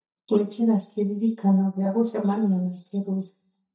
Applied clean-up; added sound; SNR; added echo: neural mask model DeepFilterNet 3.